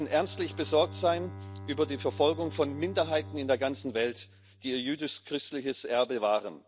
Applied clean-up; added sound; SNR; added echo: none; Bowed string instrument; 15 dB; none.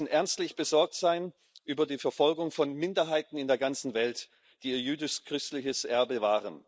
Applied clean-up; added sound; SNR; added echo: neural mask model Resemble Enhance denoiser.